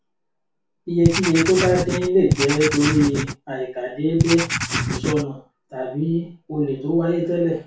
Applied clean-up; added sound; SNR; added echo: none; Writing; 2 dB; reverberation time 0.3 s.